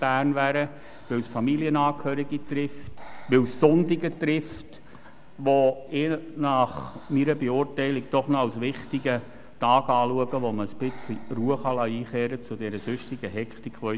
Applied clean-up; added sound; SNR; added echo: none; Breathing; 14 dB; none.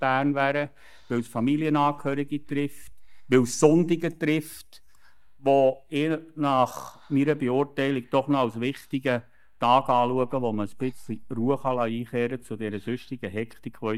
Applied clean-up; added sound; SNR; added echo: neural mask model DeepFilterNet 3.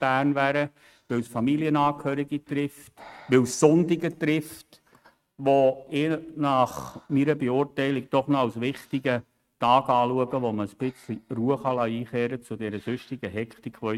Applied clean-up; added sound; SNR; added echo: neural mask model RNNoise.